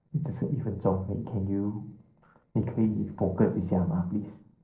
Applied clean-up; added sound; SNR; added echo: neural separator model SepFormer DNS4.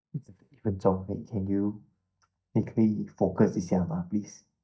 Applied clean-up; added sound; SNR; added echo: neural mask model DeepFilterNet 3.